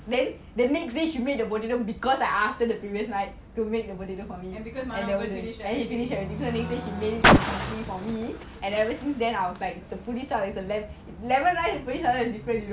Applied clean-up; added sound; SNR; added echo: none; Car; 4 dB; none.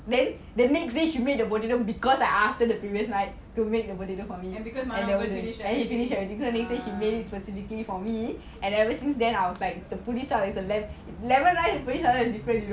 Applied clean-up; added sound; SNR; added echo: none; none; none; none.